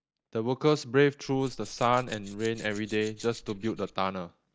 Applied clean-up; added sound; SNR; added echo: neural mask model DeepFilterNet 3.